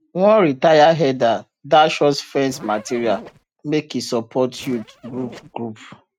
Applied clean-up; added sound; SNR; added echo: neural mask model RNNoise.